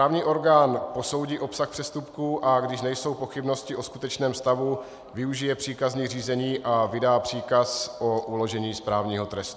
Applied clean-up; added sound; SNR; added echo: none; none; none; none.